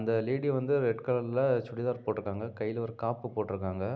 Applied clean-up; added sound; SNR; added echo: none; none; none; none.